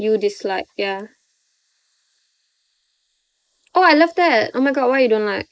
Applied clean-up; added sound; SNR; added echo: neural mask model Resemble Enhance denoiser.